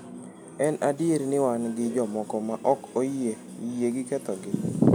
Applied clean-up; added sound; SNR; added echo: none; none; none; none.